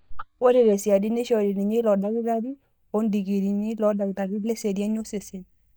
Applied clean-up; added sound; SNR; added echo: neural mask model DeepFilterNet 3.